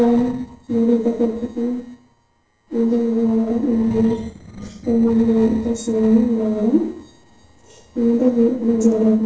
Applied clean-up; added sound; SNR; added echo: neural separator model SepFormer DNS4.